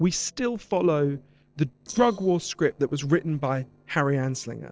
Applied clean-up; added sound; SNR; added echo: neural separator model SepFormer DNS4.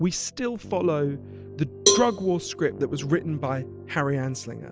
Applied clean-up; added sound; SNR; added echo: none; Cowbell; 3 dB; none.